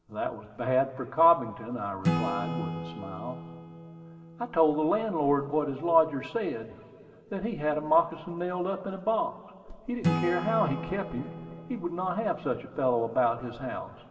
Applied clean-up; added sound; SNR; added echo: none; Acoustic guitar / Strum; 9 dB; reverberation time 2.6 s.